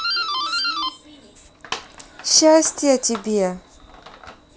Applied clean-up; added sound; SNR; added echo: none; Doorbell; 8 dB; none.